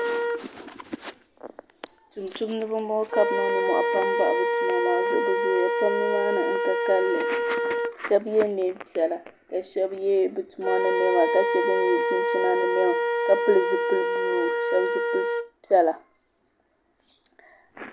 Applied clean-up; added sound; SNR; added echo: none; Wind instrument, woodwind instrument; 0 dB; none.